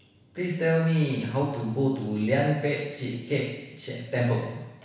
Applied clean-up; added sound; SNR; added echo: none; none; none; reverberation time 1.1 s.